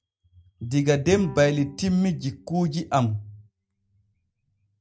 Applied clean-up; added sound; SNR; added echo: neural mask model RNNoise.